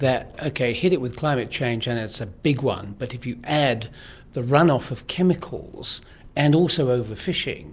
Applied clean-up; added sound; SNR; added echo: none; none; none; none.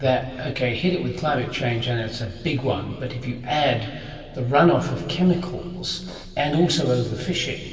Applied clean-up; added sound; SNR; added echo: none; Fart; 19 dB; reverberation time 2.4 s.